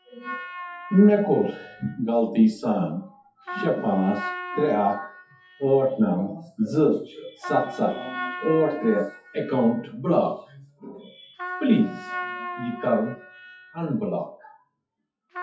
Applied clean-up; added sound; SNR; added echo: classical method WPE with log-MMSE.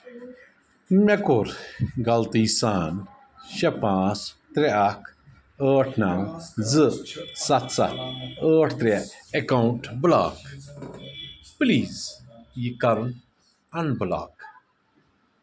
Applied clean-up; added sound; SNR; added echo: none; none; none; none.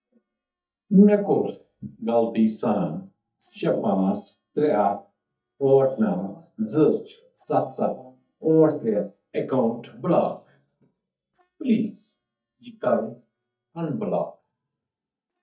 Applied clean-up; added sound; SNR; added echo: neural mask model DeepFilterNet 3.